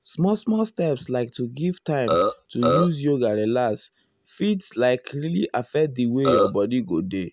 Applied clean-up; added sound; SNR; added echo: none; Burping, eructation; -1 dB; none.